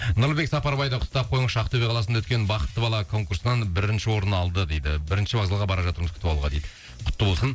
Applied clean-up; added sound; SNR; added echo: none; none; none; none.